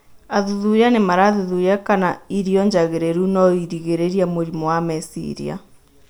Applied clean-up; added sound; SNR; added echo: none; none; none; none.